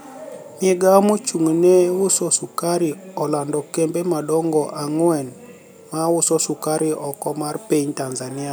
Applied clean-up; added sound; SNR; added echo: none; none; none; none.